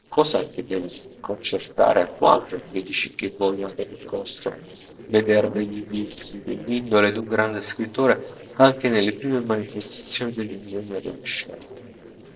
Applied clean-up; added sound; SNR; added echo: neural separator model SepFormer DNS4.